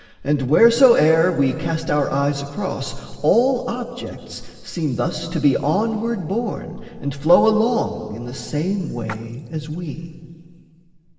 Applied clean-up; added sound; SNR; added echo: none; Splash, splatter; 19 dB; reverberation time 2.7 s.